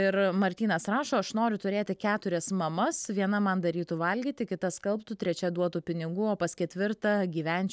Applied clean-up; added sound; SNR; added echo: none; none; none; none.